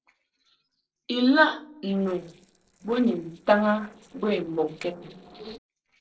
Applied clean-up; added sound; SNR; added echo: neural separator model SepFormer DNS4.